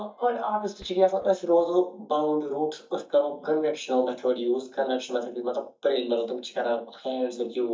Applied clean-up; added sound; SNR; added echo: neural mask model DeepFilterNet 3.